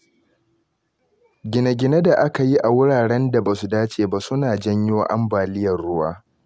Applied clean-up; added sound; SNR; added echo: none; none; none; none.